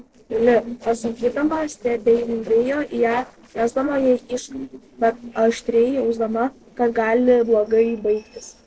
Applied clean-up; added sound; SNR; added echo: neural separator model SepFormer DNS4.